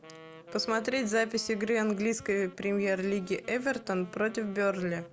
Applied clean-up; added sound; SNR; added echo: none; Wind instrument, woodwind instrument; 19 dB; none.